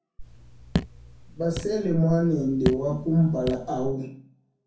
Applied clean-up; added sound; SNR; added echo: none; Raindrop / Drip; 7 dB; reverberation time 0.6 s.